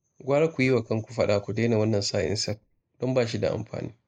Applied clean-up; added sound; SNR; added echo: neural mask model Resemble Enhance denoiser.